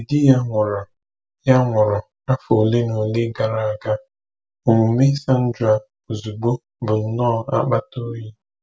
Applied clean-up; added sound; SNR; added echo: none; none; none; none.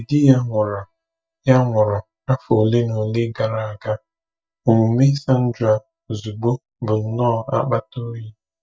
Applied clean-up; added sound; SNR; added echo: neural mask model DeepFilterNet 3.